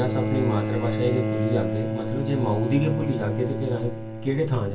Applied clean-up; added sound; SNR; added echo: none; Bowed string instrument; 1 dB; reverberation time 0.2 s.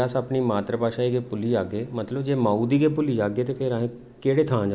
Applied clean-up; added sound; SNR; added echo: none; none; none; none.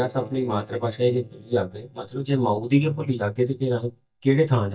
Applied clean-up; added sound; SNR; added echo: neural mask model DeepFilterNet 3.